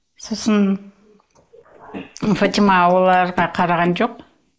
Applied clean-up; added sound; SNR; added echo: neural mask model Resemble Enhance denoiser.